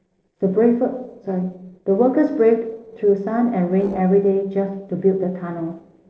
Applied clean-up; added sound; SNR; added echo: neural separator model SepFormer DNS4.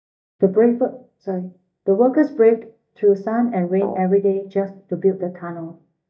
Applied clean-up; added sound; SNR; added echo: neural mask model DeepFilterNet 3.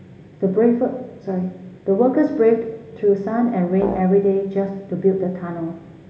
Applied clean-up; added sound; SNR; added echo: none; Brass instrument; 12 dB; reverberation time 1.1 s.